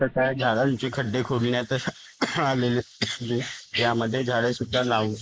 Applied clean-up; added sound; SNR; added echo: neural mask model Resemble Enhance denoiser.